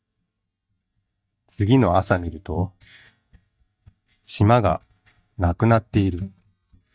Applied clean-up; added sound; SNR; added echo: neural mask model DeepFilterNet 3.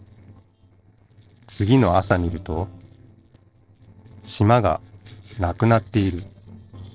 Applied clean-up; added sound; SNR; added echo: neural separator model SepFormer DNS4.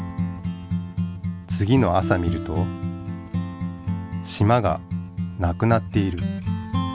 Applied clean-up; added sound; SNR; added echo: none; none; none; none.